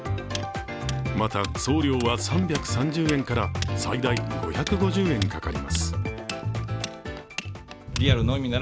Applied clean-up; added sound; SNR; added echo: none; Tools; 16 dB; none.